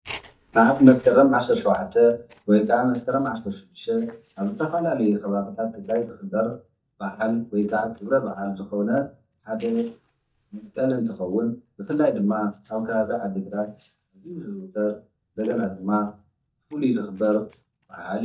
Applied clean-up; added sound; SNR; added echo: neural mask model DeepFilterNet 3.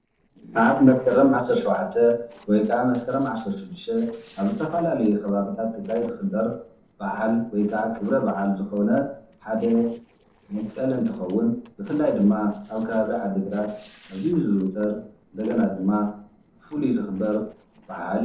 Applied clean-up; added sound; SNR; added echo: neural separator model SepFormer DNS4.